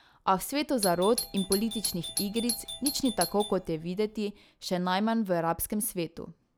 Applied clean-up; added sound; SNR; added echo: none; Doorbell; 7 dB; none.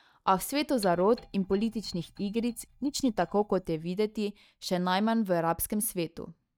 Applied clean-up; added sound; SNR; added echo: neural mask model DeepFilterNet 3.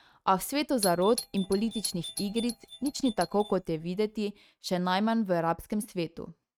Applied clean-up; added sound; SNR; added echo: neural mask model RNNoise.